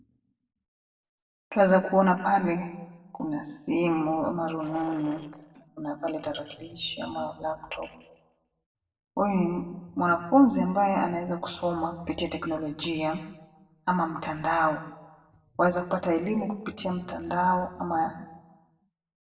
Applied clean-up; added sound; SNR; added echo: neural separator model SepFormer DNS4.